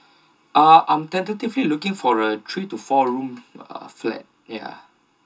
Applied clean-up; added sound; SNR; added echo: none; none; none; reverberation time 0.2 s.